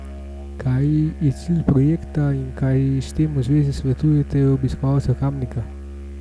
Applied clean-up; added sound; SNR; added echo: none; Musical instrument; 13 dB; none.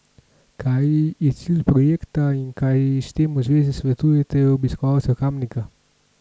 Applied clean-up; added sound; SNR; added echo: none; none; none; none.